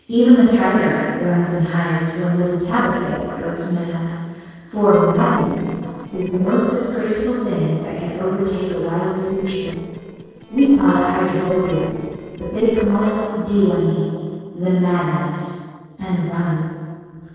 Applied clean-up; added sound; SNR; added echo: neural separator model SepFormer DNS4.